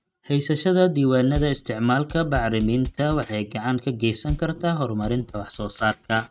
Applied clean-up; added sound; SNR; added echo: neural mask model RNNoise.